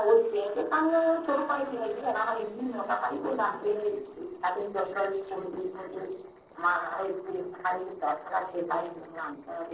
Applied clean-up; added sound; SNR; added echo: neural separator model SepFormer DNS4.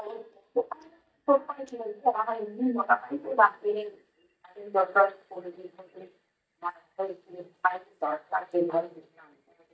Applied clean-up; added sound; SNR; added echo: neural mask model DeepFilterNet 3.